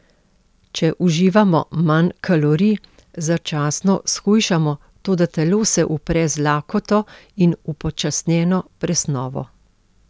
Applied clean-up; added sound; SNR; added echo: none; none; none; none.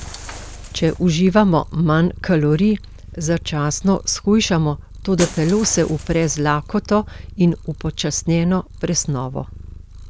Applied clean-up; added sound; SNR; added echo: none; Purr + Shatter; 15 dB; none.